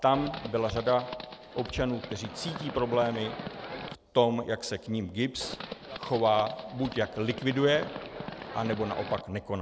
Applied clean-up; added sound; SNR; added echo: none; Livestock, farm animals, working animals; 11 dB; none.